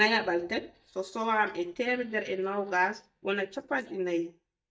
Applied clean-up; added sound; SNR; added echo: neural mask model DeepFilterNet 3.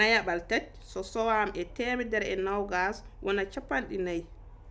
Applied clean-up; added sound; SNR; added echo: none; none; none; none.